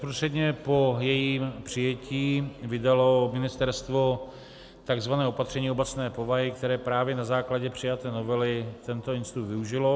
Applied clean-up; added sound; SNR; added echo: none; none; none; none.